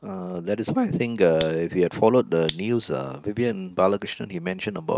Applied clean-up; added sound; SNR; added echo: neural mask model RNNoise.